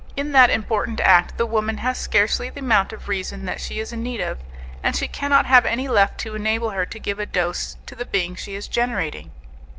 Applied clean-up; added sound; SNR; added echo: none; Mechanical fan; 12 dB; none.